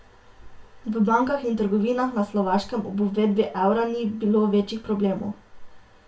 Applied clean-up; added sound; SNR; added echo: none; none; none; reverberation time 0.2 s.